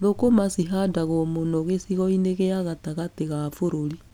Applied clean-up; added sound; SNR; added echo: none; none; none; none.